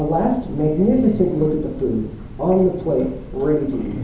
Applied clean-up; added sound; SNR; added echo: none; Train; 13 dB; reverberation time 2.8 s.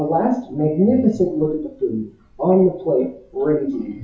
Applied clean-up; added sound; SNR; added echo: classical method WPE with log-MMSE.